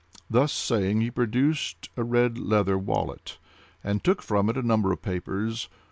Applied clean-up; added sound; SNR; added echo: none; none; none; none.